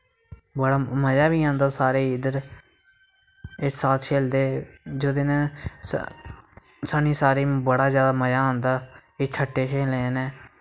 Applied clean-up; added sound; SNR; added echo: none; none; none; none.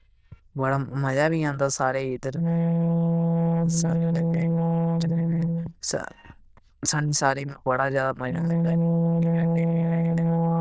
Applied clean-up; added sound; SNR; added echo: neural diffusion model UNIVERSE++.